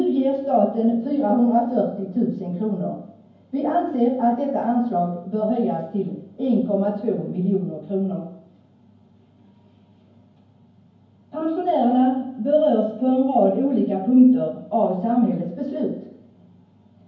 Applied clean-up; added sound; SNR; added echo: none; none; none; reverberation time 0.9 s.